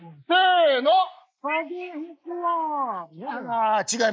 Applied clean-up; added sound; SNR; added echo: neural mask model Resemble Enhance denoiser.